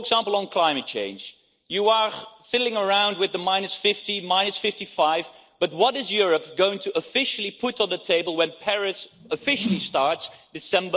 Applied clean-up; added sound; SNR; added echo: neural separator model SepFormer DNS4.